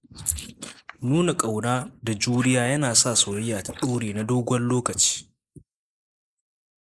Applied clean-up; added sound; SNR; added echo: neural mask model Resemble Enhance denoiser.